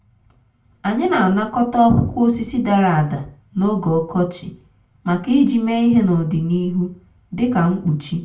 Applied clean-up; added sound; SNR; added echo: none; none; none; reverberation time 0.3 s.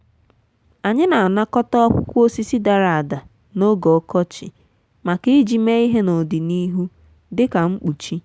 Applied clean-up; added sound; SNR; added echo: none; none; none; none.